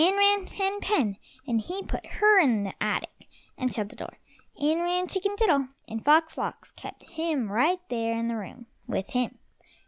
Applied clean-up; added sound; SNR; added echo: none; none; none; none.